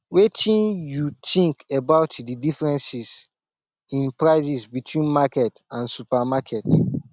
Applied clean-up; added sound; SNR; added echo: none; none; none; none.